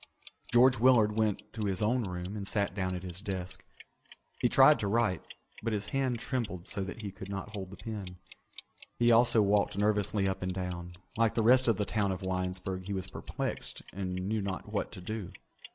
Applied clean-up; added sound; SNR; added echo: none; Clock; 13 dB; none.